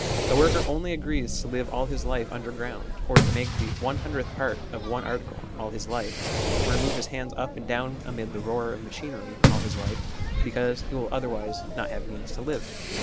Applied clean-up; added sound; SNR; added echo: none; Fireworks; -2 dB; none.